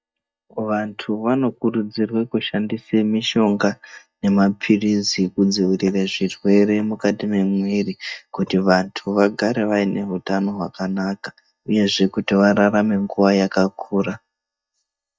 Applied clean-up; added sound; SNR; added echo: neural mask model DeepFilterNet 3.